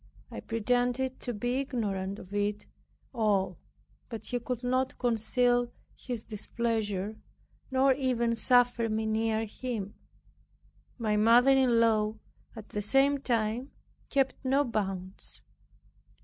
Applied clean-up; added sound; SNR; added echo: none; none; none; none.